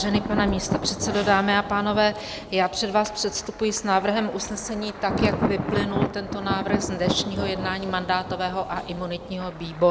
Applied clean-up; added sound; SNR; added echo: none; Thunder; 5 dB; none.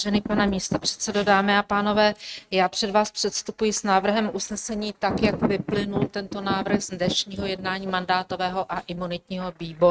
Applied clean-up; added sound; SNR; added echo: neural mask model RNNoise.